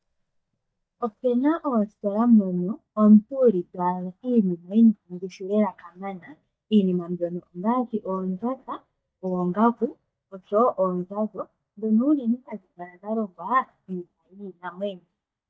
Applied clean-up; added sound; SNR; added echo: neural mask model DeepFilterNet 3.